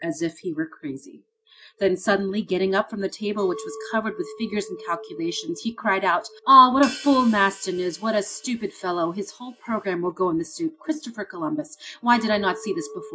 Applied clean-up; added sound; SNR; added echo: none; Crash cymbal / Hi-hat + Chink, clink; 18 dB; none.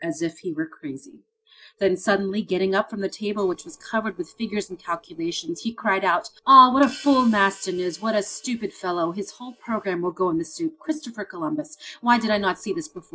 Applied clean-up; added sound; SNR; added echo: neural separator model SepFormer DNS4.